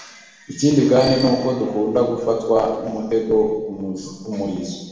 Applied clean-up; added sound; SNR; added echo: none; Bicycle bell; 17 dB; reverberation time 1.2 s.